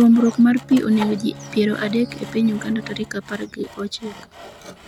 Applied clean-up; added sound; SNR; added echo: none; Bowed string instrument + Sawing; 16 dB; none.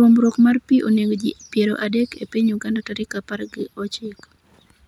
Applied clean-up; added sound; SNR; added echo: none; none; none; none.